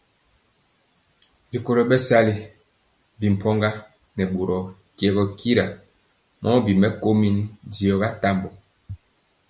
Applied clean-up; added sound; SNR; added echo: none; none; none; none.